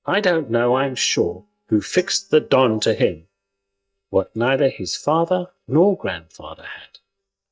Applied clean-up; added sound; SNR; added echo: neural mask model DeepFilterNet 3.